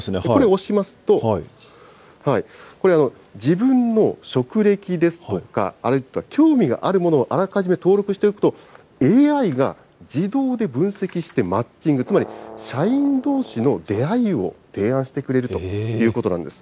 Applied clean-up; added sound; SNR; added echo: none; Brass instrument; 20 dB; none.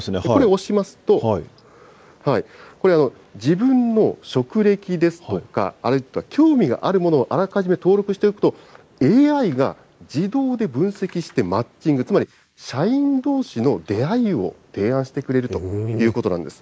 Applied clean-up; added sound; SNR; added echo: neural mask model Resemble Enhance denoiser.